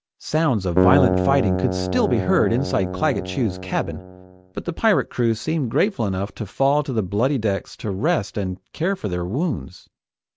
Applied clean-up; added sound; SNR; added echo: none; Keyboard (musical); 1 dB; none.